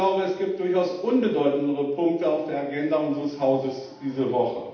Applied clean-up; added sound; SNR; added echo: none; none; none; reverberation time 0.8 s.